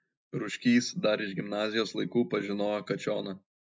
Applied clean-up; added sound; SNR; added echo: none; none; none; none.